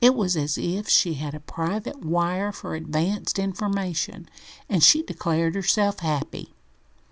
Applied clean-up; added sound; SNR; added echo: none; none; none; none.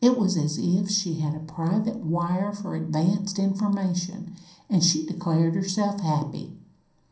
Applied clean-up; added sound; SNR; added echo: none; none; none; reverberation time 0.6 s.